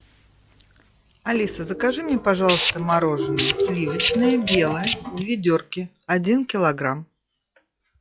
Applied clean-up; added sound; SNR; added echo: classical method log-MMSE.